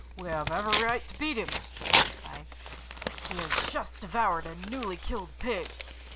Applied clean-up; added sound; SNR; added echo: none; Tearing; -2 dB; none.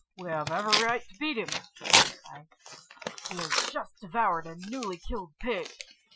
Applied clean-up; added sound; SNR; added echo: classical method Wiener filter.